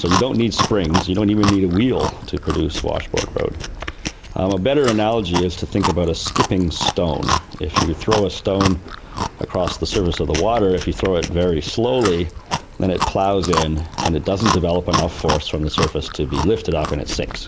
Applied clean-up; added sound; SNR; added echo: none; Chewing, mastication; 6 dB; none.